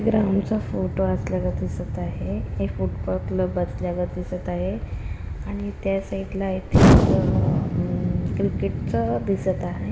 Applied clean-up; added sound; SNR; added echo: none; Explosion; -2 dB; none.